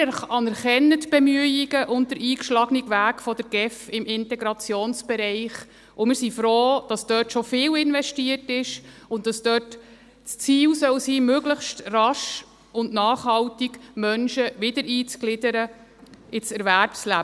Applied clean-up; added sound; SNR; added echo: none; none; none; none.